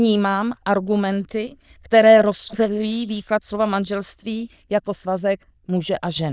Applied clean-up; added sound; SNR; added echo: neural diffusion model UNIVERSE++.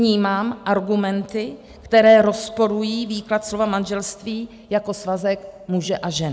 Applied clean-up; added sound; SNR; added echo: none; none; none; none.